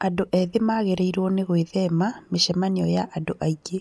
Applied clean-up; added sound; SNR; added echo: none; none; none; none.